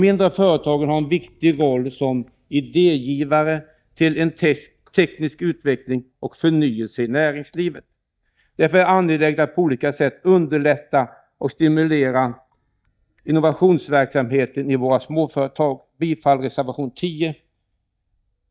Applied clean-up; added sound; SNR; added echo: neural mask model DeepFilterNet 3.